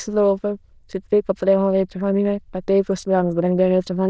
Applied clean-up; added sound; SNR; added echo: neural diffusion model UNIVERSE++.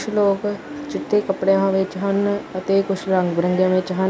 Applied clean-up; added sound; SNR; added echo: none; none; none; none.